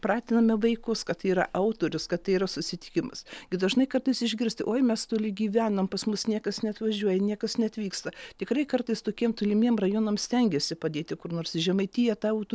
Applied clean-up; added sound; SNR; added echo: none; none; none; none.